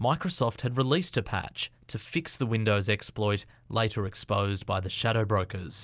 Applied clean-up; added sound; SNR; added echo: none; none; none; none.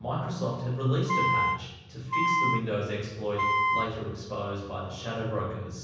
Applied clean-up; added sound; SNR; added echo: none; Wind instrument, woodwind instrument; -4 dB; reverberation time 1.1 s.